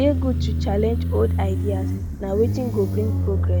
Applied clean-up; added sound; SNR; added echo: none; Motorcycle; -2 dB; none.